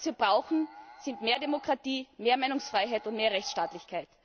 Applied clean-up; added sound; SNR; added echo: none; Animal; 16 dB; none.